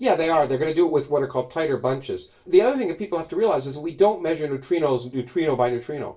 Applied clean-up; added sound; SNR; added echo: none; none; none; reverberation time 0.2 s.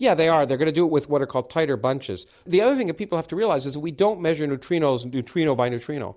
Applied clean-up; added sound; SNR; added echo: none; none; none; none.